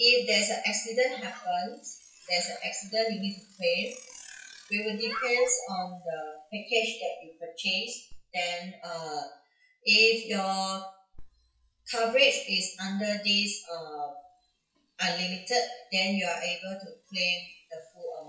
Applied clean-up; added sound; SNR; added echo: classical method WPE with log-MMSE.